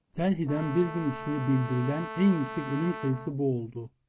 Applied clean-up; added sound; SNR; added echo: none; Brass instrument; 11 dB; none.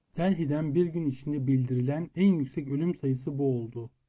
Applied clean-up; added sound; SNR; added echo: none; none; none; none.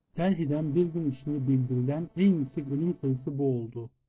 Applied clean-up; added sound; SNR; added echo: neural separator model SepFormer DNS4.